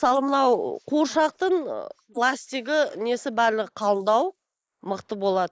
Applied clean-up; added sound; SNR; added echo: neural mask model Resemble Enhance denoiser.